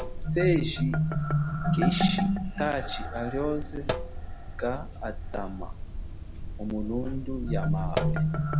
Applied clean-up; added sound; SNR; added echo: none; Sink (filling or washing) + Marimba, xylophone; -4 dB; none.